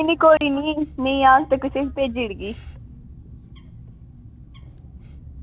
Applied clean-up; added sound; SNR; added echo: none; Bird; 18 dB; none.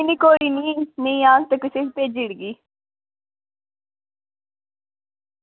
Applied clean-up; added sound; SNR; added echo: none; none; none; none.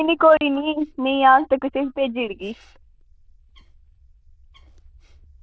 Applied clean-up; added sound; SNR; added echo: neural diffusion model UNIVERSE++.